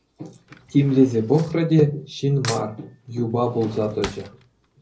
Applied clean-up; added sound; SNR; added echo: none; Cutlery, silverware / Drawer open or close; 18 dB; reverberation time 0.4 s.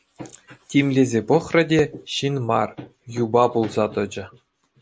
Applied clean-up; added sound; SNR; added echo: none; none; none; none.